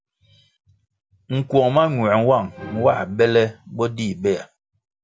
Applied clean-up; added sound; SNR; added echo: none; Musical instrument; 18 dB; none.